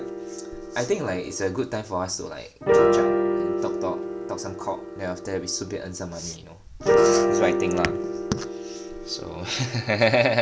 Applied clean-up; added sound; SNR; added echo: none; Piano; -2 dB; none.